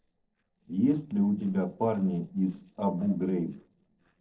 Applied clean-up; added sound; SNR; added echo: neural separator model SepFormer DNS4.